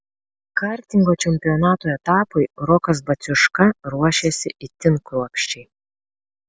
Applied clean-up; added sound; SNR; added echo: none; none; none; none.